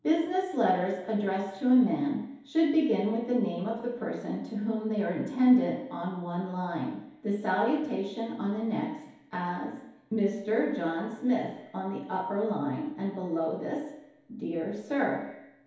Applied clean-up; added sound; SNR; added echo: none; none; none; reverberation time 2.2 s.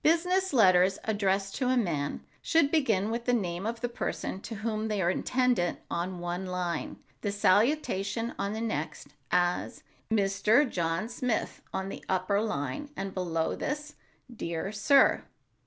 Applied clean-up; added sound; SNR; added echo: none; none; none; none.